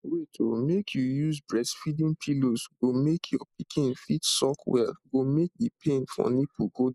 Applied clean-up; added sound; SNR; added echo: neural mask model Resemble Enhance denoiser.